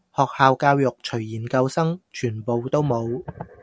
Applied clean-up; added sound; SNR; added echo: none; none; none; none.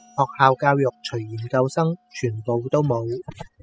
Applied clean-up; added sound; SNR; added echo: classical method spectral subtraction.